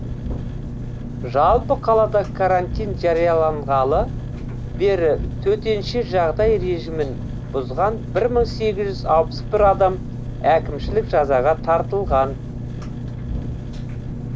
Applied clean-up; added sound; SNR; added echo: none; Engine; 6 dB; none.